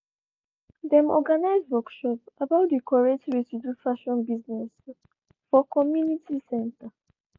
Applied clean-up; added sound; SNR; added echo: none; none; none; none.